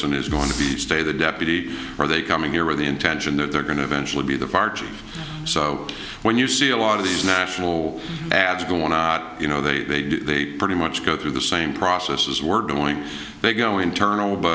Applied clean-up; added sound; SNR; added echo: none; Bass drum + Fireworks; 14 dB; none.